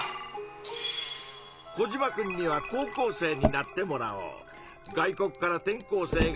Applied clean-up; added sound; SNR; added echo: none; Slam + Fill (with liquid) / Glass; 6 dB; none.